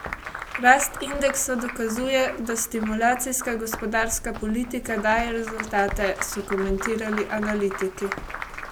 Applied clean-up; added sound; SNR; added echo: none; Walk, footsteps + Applause; 9 dB; none.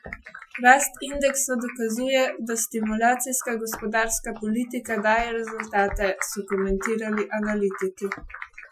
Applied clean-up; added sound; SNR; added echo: classical method Wiener filter.